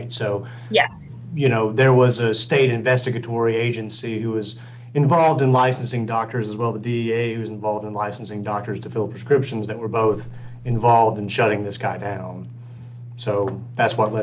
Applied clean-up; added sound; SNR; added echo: none; Wind; 15 dB; none.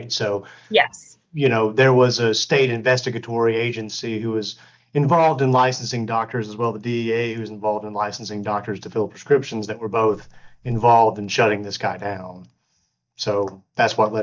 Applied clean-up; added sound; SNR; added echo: neural mask model DeepFilterNet 3.